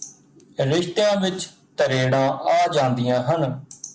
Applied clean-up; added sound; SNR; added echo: none; none; none; none.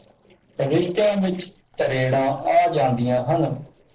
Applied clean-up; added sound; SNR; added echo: neural separator model SepFormer DNS4.